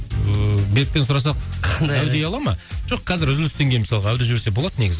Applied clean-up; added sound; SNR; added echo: none; none; none; none.